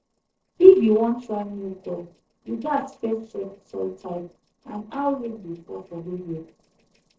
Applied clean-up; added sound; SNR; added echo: neural separator model SepFormer DNS4.